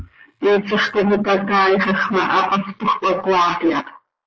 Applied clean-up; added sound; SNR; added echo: neural mask model Resemble Enhance denoiser.